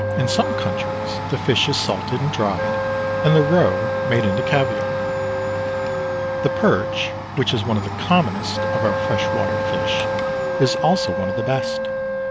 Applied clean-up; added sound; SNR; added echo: none; Wind instrument, woodwind instrument + Domestic sounds, home sounds; 0 dB; none.